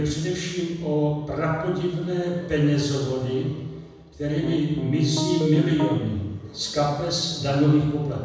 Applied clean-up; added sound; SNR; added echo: none; Piano; 5 dB; reverberation time 1.1 s.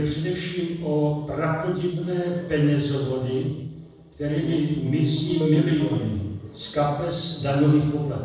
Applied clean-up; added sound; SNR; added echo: neural separator model SepFormer DNS4.